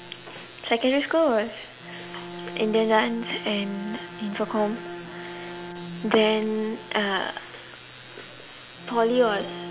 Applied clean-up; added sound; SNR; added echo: none; Bowed string instrument; 14 dB; none.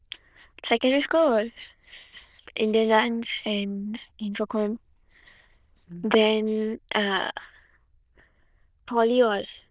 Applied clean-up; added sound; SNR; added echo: neural diffusion model UNIVERSE++.